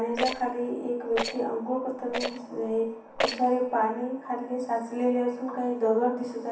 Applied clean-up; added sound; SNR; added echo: none; Rattle; 7 dB; reverberation time 0.7 s.